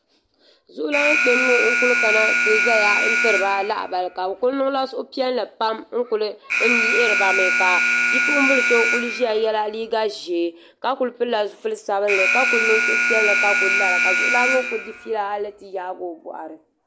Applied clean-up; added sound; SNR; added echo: none; Alarm; -1 dB; none.